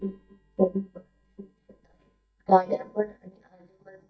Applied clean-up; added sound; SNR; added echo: neural mask model DeepFilterNet 3.